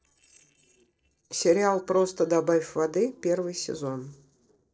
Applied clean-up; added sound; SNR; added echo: neural separator model SepFormer DNS4.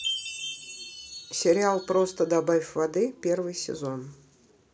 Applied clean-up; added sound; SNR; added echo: none; Chime; 13 dB; none.